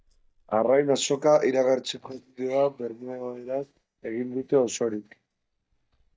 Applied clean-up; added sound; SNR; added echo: neural mask model DeepFilterNet 3.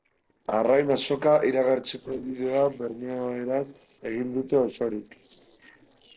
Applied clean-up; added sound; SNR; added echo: neural separator model SepFormer DNS4.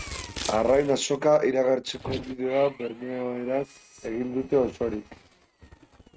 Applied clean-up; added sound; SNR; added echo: neural mask model RNNoise.